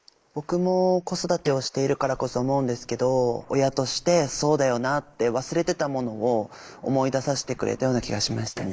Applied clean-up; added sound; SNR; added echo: neural mask model Resemble Enhance denoiser.